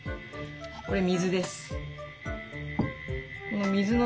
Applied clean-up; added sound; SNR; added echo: none; none; none; none.